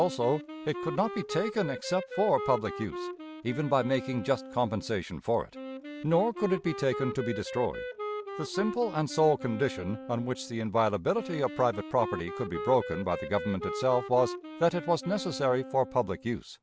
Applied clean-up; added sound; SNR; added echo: none; Wind instrument, woodwind instrument; 10 dB; none.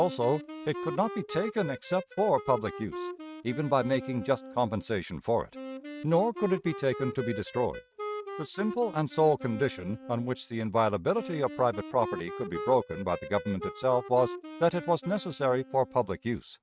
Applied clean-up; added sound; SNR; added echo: neural mask model RNNoise.